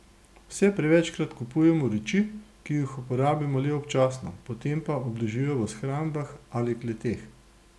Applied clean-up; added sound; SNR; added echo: none; none; none; none.